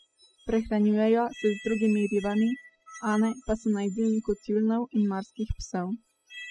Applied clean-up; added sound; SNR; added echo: classical method spectral subtraction.